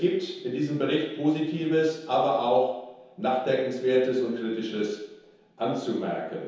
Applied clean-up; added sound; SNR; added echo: none; none; none; reverberation time 0.9 s.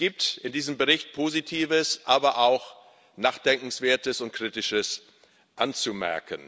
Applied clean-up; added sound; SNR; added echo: none; none; none; none.